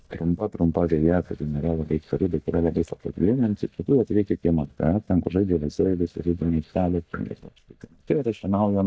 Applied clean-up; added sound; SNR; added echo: neural mask model DeepFilterNet 3.